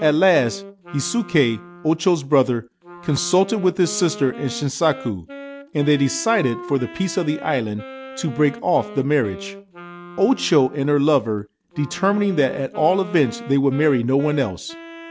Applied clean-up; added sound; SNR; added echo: none; Wind instrument, woodwind instrument; 16 dB; none.